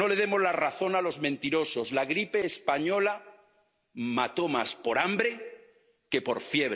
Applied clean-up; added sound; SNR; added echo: none; none; none; none.